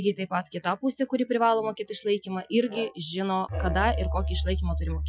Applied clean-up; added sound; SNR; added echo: classical method Wiener filter.